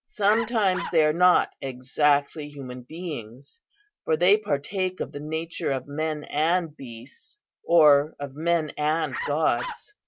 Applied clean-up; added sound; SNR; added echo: none; Bark; 11 dB; none.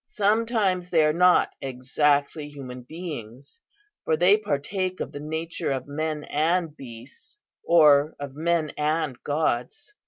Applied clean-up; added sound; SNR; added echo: none; none; none; none.